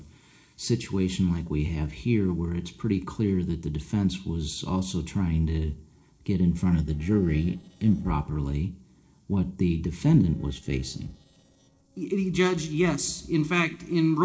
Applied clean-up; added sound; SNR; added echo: neural separator model SepFormer DNS4.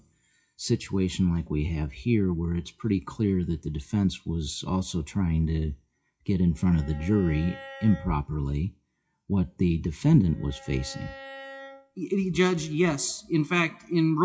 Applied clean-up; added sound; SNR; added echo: classical method WPE with log-MMSE.